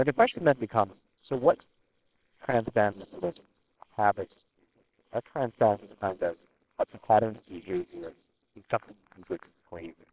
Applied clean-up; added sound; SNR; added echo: neural separator model SepFormer WHAMR!.